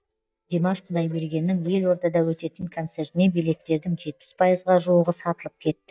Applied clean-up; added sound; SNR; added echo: neural mask model DeepFilterNet 3.